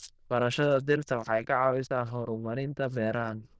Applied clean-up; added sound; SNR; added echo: neural diffusion model UNIVERSE++.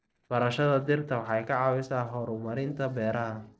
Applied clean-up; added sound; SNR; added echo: neural separator model SepFormer DNS4.